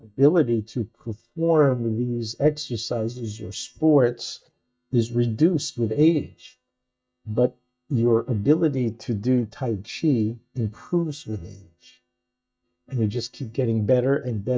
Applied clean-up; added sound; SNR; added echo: neural mask model DeepFilterNet 3.